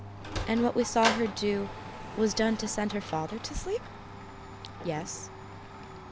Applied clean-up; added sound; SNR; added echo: none; Domestic sounds, home sounds + Sliding door; 7 dB; none.